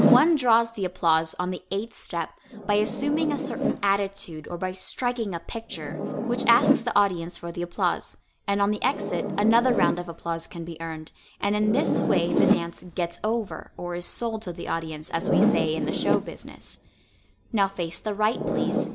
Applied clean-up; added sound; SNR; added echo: none; Zipper (clothing); 3 dB; none.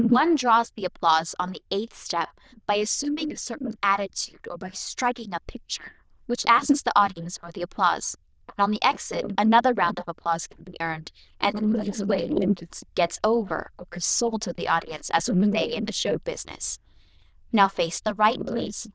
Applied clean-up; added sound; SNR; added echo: neural diffusion model UNIVERSE++.